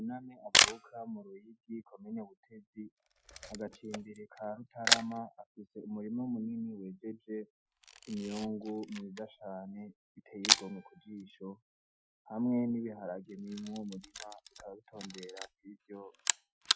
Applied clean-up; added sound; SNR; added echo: classical method Wiener filter.